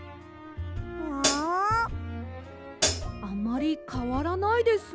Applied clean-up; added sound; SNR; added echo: none; Hi-hat; -1 dB; none.